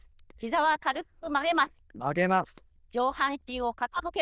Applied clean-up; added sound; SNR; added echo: neural diffusion model UNIVERSE++.